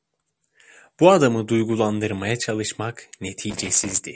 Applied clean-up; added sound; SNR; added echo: none; none; none; none.